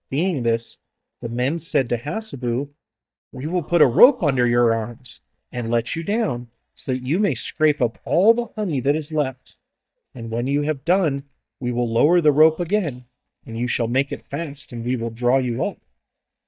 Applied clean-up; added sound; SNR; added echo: neural mask model DeepFilterNet 3.